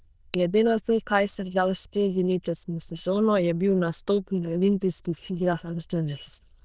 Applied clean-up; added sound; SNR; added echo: neural diffusion model UNIVERSE++.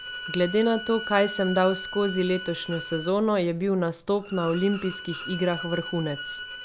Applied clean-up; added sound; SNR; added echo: none; Bowed string instrument; 11 dB; none.